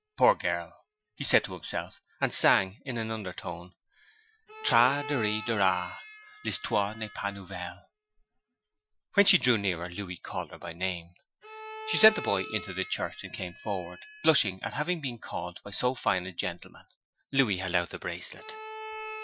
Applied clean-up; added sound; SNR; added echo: classical method Wiener filter.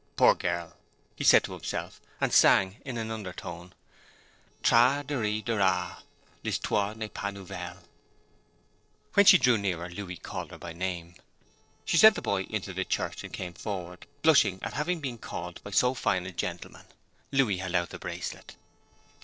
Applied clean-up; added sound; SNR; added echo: neural separator model SepFormer DNS4.